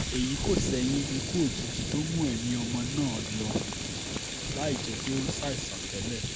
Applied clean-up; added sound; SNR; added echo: none; Sink (filling or washing) / Water tap, faucet + Boom; 0 dB; none.